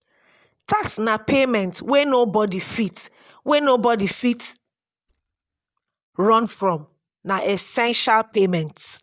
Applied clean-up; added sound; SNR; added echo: neural mask model DeepFilterNet 3.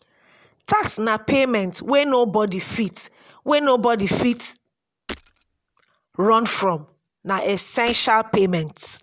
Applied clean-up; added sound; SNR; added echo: none; Shatter; 18 dB; none.